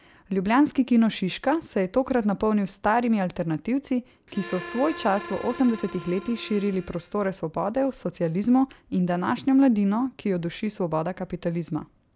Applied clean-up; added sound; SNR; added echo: none; Harmonica; 15 dB; none.